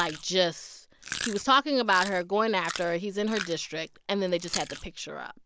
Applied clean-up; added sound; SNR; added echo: none; Chewing, mastication; 12 dB; none.